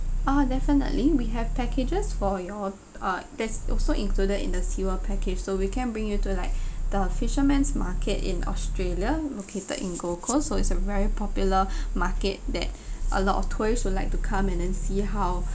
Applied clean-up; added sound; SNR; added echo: none; Growling; -2 dB; none.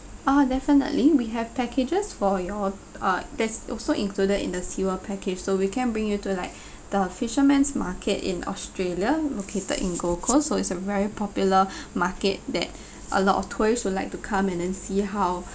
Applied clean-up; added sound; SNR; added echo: none; none; none; none.